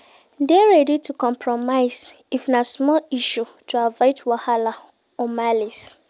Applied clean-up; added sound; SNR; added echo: none; none; none; none.